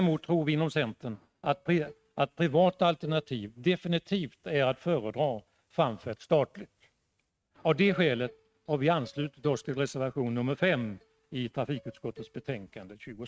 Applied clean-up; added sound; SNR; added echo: neural mask model RNNoise.